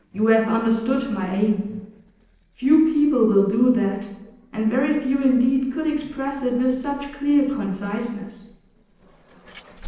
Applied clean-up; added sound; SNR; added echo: neural separator model SepFormer DNS4.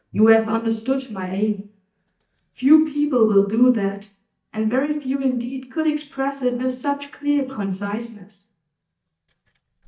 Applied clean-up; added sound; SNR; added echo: neural mask model DeepFilterNet 3.